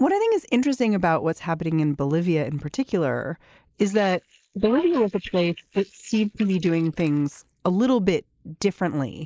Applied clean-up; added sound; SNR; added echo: neural mask model Resemble Enhance denoiser.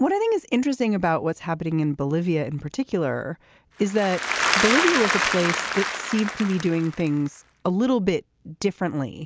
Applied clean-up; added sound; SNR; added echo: none; Applause / Crowd; 2 dB; none.